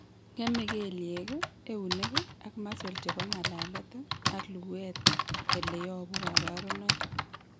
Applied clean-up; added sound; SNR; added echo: none; Typing; -4 dB; none.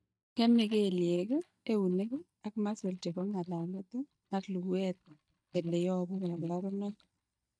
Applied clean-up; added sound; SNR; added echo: neural mask model DeepFilterNet 3.